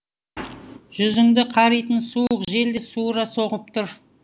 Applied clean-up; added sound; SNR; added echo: none; none; none; none.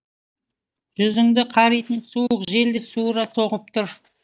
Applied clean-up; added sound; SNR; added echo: neural mask model DeepFilterNet 3.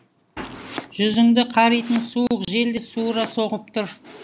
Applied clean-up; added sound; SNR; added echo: none; Domestic sounds, home sounds; 19 dB; none.